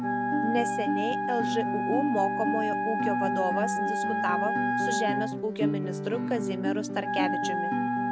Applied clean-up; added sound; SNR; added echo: none; Wind instrument, woodwind instrument + Guitar; -4 dB; none.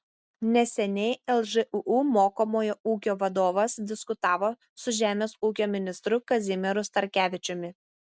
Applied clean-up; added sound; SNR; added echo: none; none; none; none.